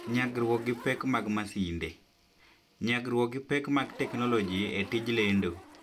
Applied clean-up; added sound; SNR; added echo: none; Zipper (clothing); 17 dB; none.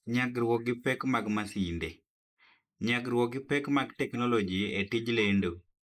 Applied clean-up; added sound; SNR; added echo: neural mask model Resemble Enhance denoiser.